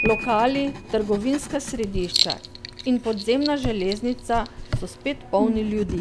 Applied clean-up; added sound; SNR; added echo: none; Piano + Writing; 5 dB; none.